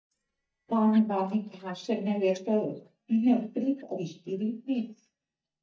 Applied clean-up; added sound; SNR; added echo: neural mask model DeepFilterNet 3.